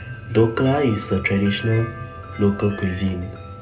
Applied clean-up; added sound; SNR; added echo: none; Wind chime; 16 dB; reverberation time 0.2 s.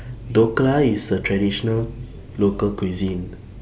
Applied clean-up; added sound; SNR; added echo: none; none; none; none.